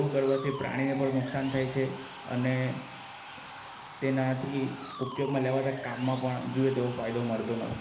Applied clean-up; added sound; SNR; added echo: none; Sawing; 12 dB; reverberation time 1.0 s.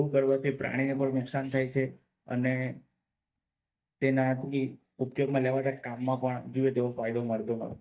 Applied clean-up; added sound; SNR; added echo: neural mask model DeepFilterNet 3.